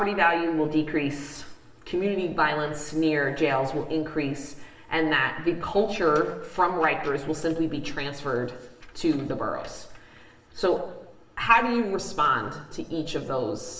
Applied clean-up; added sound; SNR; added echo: none; none; none; reverberation time 0.9 s.